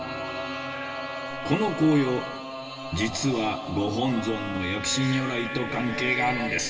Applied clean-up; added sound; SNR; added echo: none; Trumpet; 11 dB; reverberation time 1.3 s.